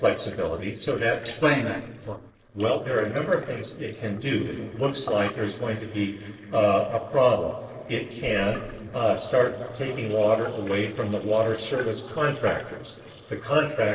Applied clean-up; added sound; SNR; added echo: neural separator model SepFormer DNS4.